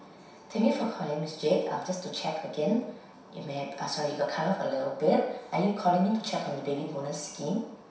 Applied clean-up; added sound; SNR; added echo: none; none; none; reverberation time 0.7 s.